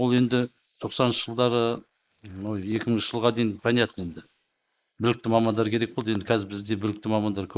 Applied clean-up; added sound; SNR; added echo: neural mask model Resemble Enhance denoiser.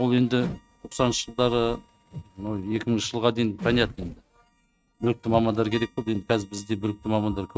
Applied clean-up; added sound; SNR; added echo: neural mask model RNNoise.